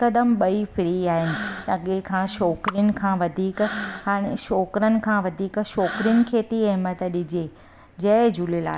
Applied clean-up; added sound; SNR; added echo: none; Breathing; 14 dB; none.